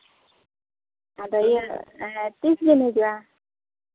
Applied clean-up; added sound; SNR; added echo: none; none; none; none.